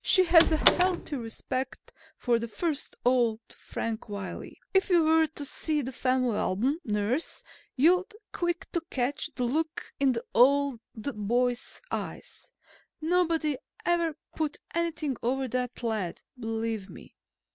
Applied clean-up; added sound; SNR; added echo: none; Door; -2 dB; none.